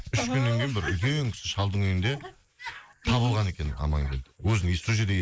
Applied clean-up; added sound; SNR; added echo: neural mask model Resemble Enhance denoiser.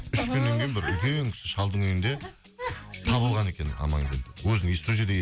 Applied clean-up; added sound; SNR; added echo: none; none; none; none.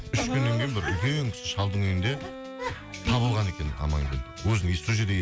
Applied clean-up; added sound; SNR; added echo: none; Bowed string instrument; 17 dB; none.